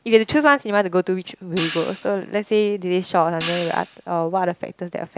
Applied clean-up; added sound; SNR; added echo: none; Hi-hat; 15 dB; none.